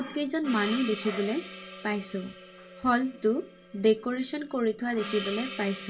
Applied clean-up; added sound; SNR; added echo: none; Gong; 12 dB; reverberation time 0.2 s.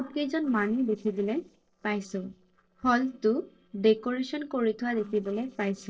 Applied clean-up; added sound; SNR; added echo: neural separator model SepFormer DNS4.